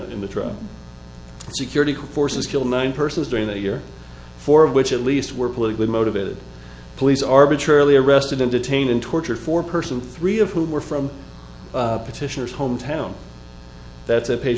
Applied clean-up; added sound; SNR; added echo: none; none; none; none.